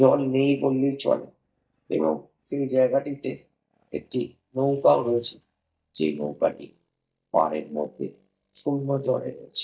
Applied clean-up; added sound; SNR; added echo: neural mask model DeepFilterNet 3.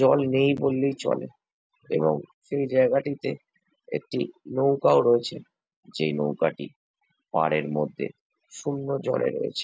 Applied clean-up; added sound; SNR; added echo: none; none; none; none.